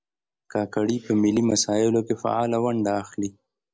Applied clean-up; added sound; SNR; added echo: none; none; none; none.